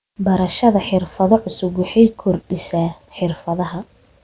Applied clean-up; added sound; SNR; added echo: none; none; none; none.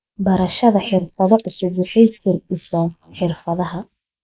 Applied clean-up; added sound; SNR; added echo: neural mask model Resemble Enhance denoiser.